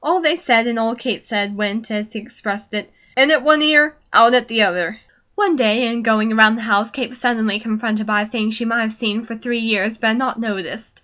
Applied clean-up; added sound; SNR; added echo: none; none; none; none.